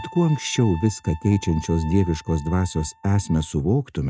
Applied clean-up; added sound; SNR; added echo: neural mask model RNNoise.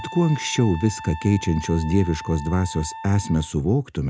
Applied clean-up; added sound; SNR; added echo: none; Wind instrument, woodwind instrument; 15 dB; none.